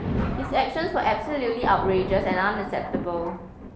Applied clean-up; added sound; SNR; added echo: none; Thunder; 5 dB; none.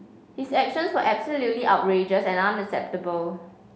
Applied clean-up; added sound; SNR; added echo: none; none; none; none.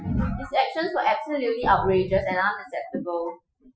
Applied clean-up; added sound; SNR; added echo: classical method Wiener filter.